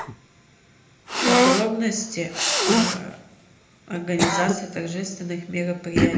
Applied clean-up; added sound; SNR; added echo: none; Cough; -4 dB; reverberation time 0.7 s.